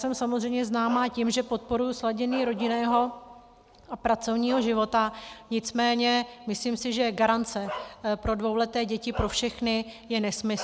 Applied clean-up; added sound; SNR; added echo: none; Bark; 17 dB; none.